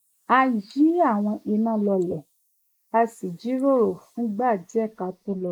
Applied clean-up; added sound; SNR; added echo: neural mask model Resemble Enhance denoiser.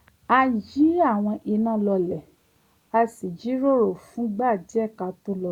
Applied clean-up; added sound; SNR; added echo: none; none; none; none.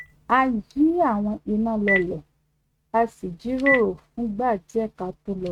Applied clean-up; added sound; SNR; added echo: neural mask model RNNoise.